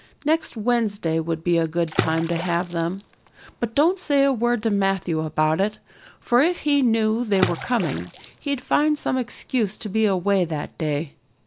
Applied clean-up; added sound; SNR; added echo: none; Water / Splash, splatter; 11 dB; none.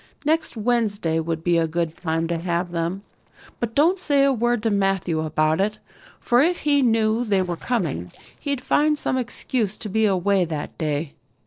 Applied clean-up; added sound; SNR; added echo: neural separator model SepFormer DNS4.